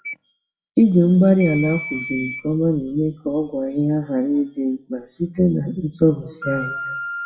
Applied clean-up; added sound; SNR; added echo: classical method WPE with log-MMSE.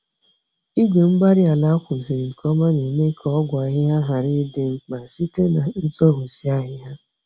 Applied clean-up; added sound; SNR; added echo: none; none; none; none.